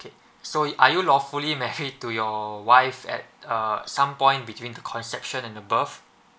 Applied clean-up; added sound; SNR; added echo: none; none; none; none.